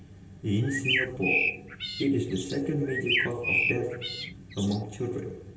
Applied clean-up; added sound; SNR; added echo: none; Bird; 0 dB; reverberation time 0.8 s.